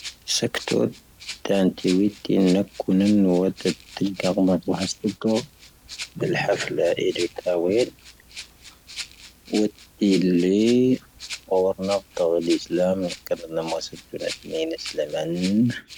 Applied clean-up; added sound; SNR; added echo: none; Rattle (instrument); 17 dB; none.